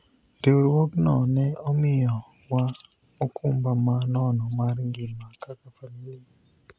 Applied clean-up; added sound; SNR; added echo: none; none; none; none.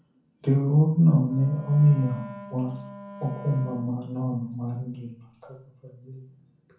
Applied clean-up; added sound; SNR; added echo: none; Wind instrument, woodwind instrument; 17 dB; reverberation time 0.6 s.